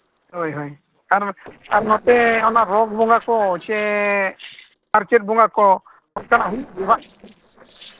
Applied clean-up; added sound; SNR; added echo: neural separator model SepFormer DNS4.